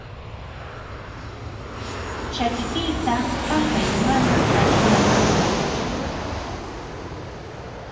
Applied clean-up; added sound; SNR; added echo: none; Fixed-wing aircraft, airplane; -4 dB; reverberation time 1.1 s.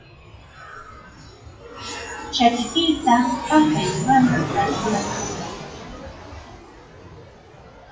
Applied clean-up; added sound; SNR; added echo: classical method WPE with log-MMSE.